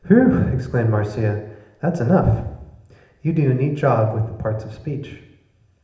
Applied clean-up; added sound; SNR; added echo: none; none; none; reverberation time 0.8 s.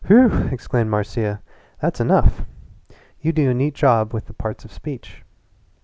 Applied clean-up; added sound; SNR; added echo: none; none; none; none.